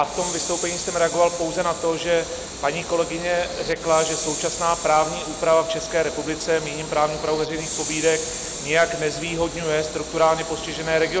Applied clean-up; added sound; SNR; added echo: none; Train; 9 dB; none.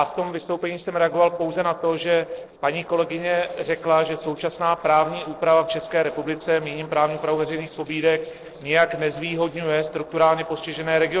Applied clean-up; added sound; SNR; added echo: neural separator model SepFormer DNS4.